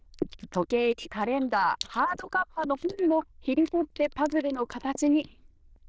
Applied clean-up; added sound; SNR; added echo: neural diffusion model UNIVERSE++.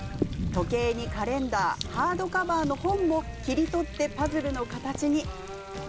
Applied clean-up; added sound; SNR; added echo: none; Thunder; 9 dB; none.